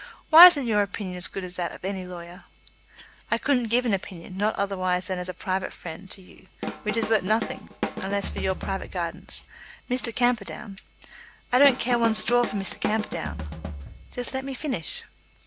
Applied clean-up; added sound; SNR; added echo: none; Drum kit; 7 dB; none.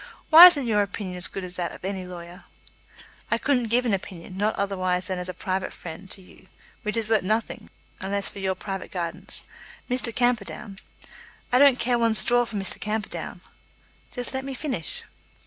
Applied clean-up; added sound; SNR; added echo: none; none; none; none.